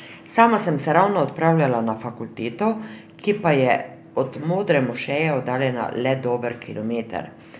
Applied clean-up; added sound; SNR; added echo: none; none; none; none.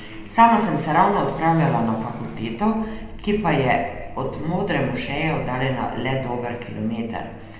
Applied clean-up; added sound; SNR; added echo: none; Car passing by / Accelerating, revving, vroom; 14 dB; reverberation time 0.9 s.